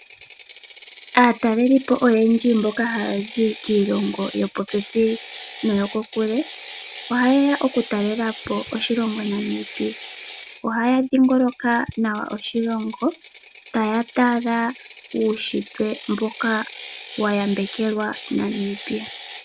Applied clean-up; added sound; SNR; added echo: none; Ratchet, pawl; 10 dB; none.